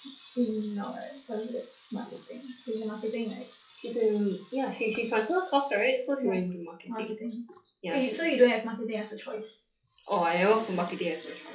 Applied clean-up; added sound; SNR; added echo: classical method log-MMSE.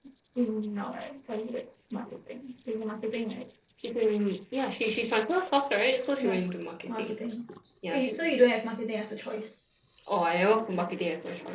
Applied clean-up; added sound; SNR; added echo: neural separator model SepFormer DNS4.